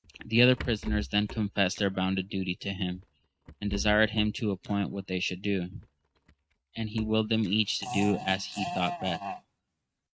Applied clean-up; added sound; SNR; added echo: neural mask model RNNoise.